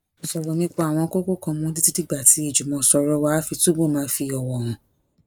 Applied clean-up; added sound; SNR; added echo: neural mask model Resemble Enhance denoiser.